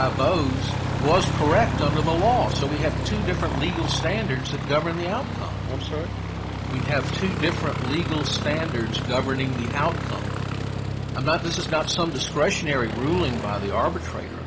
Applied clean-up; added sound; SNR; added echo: none; Aircraft; 1 dB; none.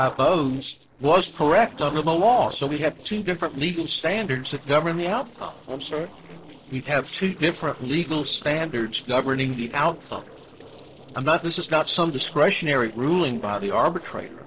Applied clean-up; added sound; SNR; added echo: neural separator model SepFormer DNS4.